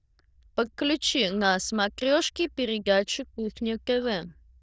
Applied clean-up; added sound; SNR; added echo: neural diffusion model UNIVERSE++.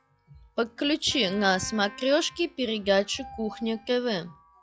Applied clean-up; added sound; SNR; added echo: classical method log-MMSE.